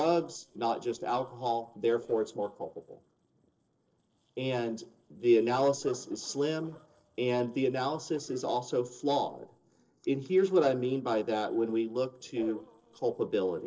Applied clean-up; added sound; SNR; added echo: neural separator model SepFormer DNS4.